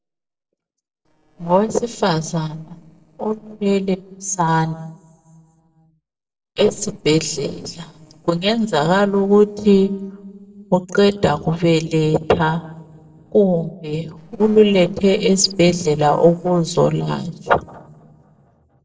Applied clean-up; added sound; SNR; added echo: neural separator model SepFormer DNS4.